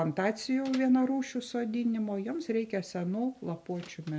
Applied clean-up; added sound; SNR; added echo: none; none; none; none.